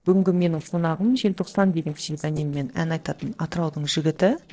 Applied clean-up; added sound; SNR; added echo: neural separator model SepFormer DNS4.